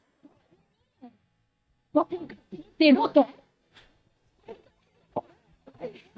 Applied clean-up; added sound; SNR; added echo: neural mask model DeepFilterNet 3.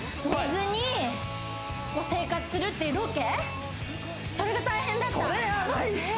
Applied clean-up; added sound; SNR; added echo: none; Crowd / Fireworks; 19 dB; none.